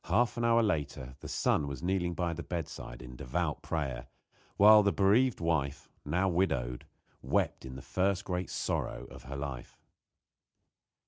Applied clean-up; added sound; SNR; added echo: none; none; none; none.